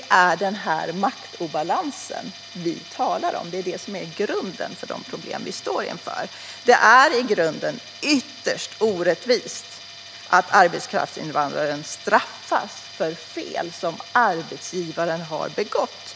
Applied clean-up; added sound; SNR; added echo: none; Tools; 17 dB; none.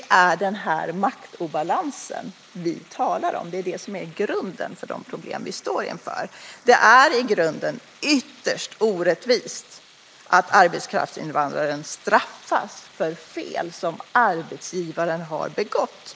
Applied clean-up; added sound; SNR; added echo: neural mask model Resemble Enhance denoiser.